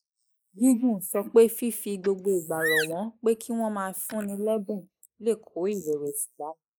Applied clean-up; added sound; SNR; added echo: neural mask model Resemble Enhance denoiser.